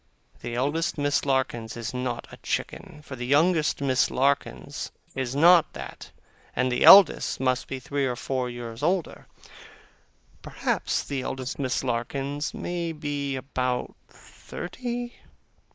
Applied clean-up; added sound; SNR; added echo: neural mask model Resemble Enhance denoiser.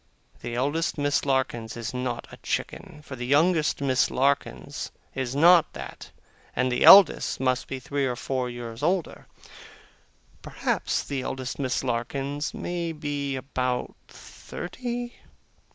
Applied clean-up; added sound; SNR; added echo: none; none; none; none.